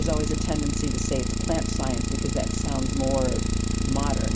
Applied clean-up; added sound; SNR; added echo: none; Idling; -5 dB; reverberation time 0.6 s.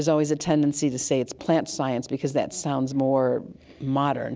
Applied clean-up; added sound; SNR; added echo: none; none; none; none.